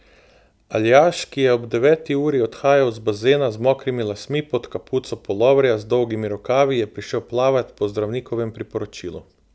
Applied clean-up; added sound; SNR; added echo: none; none; none; none.